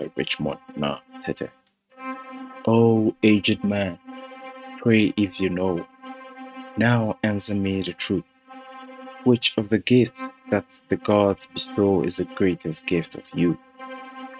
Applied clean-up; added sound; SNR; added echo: neural mask model RNNoise.